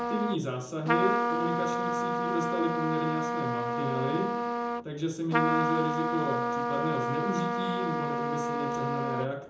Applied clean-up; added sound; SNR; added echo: none; Trumpet; -3 dB; reverberation time 0.5 s.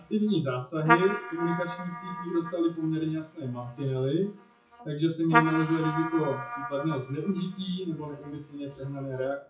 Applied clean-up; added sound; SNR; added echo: classical method WPE with log-MMSE.